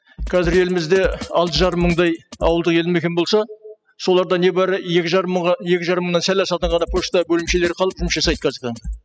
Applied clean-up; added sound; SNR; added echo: classical method spectral subtraction.